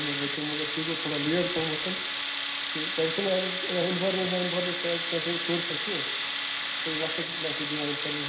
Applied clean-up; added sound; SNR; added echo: none; Tools; -4 dB; reverberation time 0.9 s.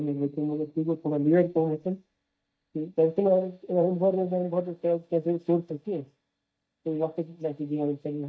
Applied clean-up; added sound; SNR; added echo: neural mask model DeepFilterNet 3.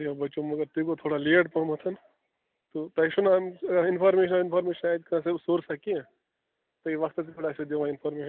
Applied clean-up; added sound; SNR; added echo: none; none; none; none.